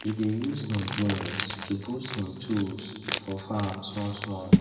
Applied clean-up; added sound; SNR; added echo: none; Crumpling, crinkling; 1 dB; reverberation time 2.0 s.